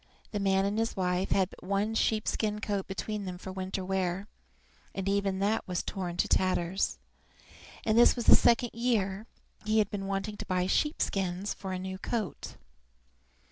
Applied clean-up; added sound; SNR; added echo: none; none; none; none.